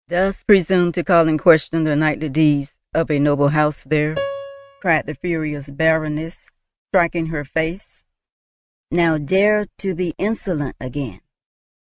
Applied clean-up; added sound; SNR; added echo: neural mask model RNNoise.